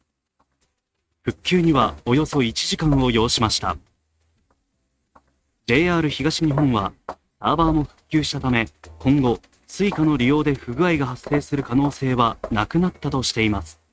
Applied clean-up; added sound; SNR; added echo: neural mask model RNNoise.